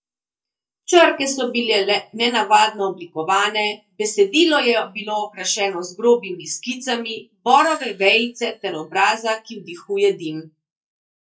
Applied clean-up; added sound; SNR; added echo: neural mask model DeepFilterNet 3.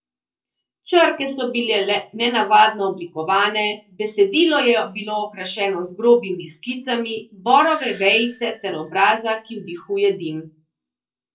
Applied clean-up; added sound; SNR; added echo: neural separator model SepFormer DNS4.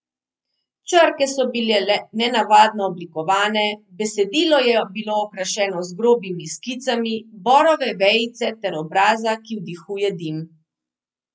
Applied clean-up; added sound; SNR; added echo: none; none; none; none.